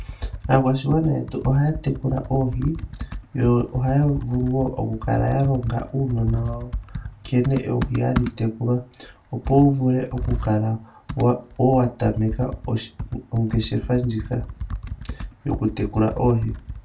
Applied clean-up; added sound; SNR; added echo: none; Computer keyboard; 10 dB; reverberation time 0.2 s.